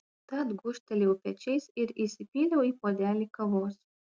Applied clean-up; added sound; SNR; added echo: none; none; none; none.